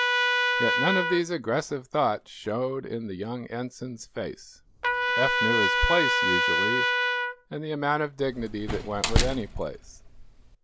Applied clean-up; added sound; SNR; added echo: none; Slam + Trumpet; -2 dB; none.